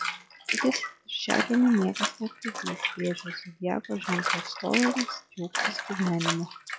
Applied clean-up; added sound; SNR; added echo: classical method log-MMSE.